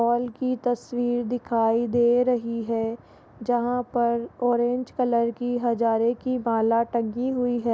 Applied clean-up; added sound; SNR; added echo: none; none; none; none.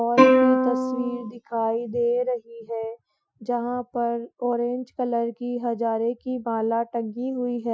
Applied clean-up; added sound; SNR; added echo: classical method Wiener filter.